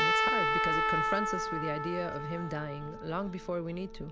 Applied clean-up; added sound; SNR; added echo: none; Trumpet; -4 dB; none.